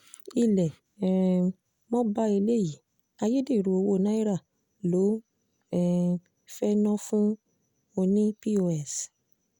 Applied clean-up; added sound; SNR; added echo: none; none; none; none.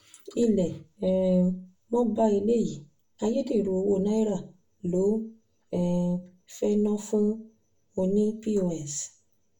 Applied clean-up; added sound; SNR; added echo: none; none; none; reverberation time 0.3 s.